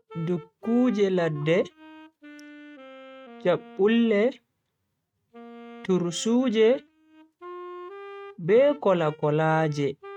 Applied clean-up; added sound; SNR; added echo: neural mask model RNNoise.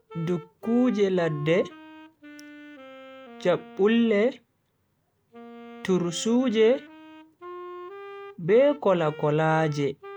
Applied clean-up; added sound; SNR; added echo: none; Wind instrument, woodwind instrument; 18 dB; none.